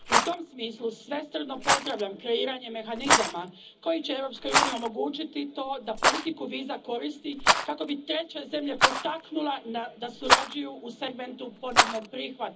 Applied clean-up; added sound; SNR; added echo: none; Rattle; -3 dB; reverberation time 0.4 s.